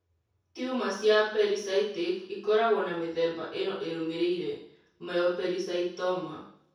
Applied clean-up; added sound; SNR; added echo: none; none; none; reverberation time 0.6 s.